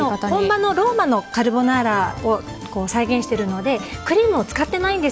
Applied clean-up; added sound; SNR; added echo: none; none; none; none.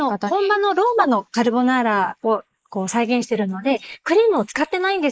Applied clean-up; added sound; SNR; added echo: neural mask model Resemble Enhance denoiser.